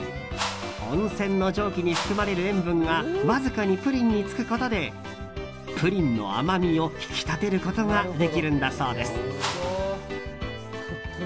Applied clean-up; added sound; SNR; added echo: none; Whoosh, swoosh, swish; 10 dB; none.